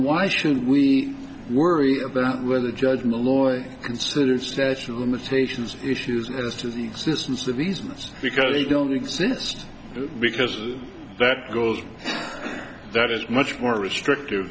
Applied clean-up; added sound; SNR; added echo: none; none; none; none.